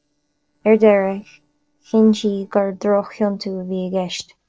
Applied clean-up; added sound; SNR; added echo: neural separator model SepFormer DNS4.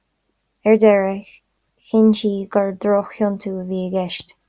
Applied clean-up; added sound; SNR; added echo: none; none; none; none.